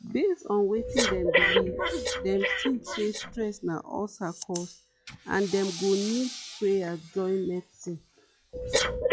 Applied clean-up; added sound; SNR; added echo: classical method log-MMSE.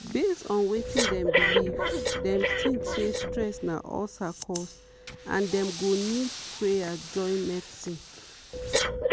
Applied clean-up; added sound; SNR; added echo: none; Breathing; 1 dB; none.